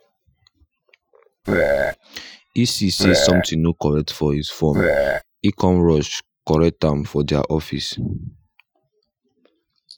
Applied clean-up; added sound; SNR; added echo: classical method Wiener filter.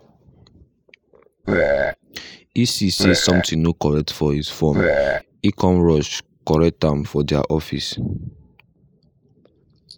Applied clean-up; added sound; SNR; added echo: neural mask model Resemble Enhance denoiser.